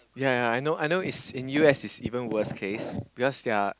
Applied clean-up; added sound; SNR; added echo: none; none; none; none.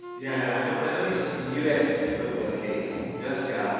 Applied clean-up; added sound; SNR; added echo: none; Wind instrument, woodwind instrument; 14 dB; reverberation time 2.1 s.